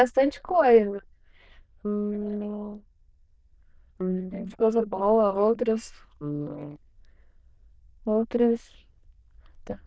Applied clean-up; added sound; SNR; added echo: neural diffusion model UNIVERSE++.